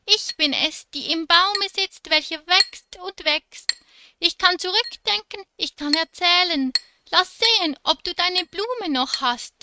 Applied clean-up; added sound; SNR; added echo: neural mask model RNNoise.